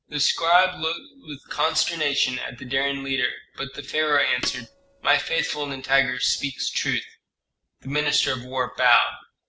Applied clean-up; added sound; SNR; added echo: neural separator model SepFormer DNS4.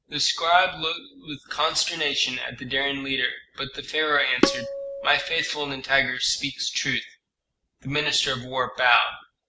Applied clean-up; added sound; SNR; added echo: none; Tabla; 2 dB; none.